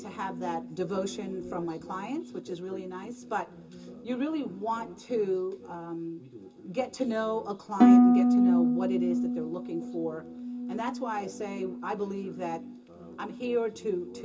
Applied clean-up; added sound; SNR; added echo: none; Harp; -4 dB; reverberation time 0.2 s.